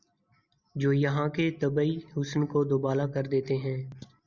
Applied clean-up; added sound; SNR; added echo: none; none; none; none.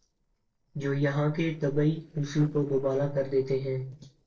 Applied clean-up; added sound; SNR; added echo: neural separator model SepFormer DNS4.